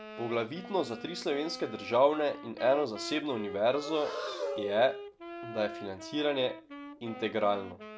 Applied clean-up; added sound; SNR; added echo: none; Wind instrument, woodwind instrument + Breathing; 11 dB; none.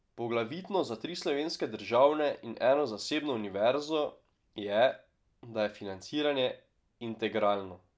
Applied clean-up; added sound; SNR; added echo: none; none; none; none.